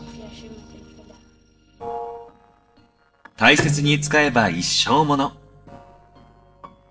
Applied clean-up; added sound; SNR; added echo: neural separator model SepFormer DNS4.